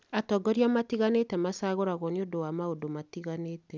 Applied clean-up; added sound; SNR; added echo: none; none; none; none.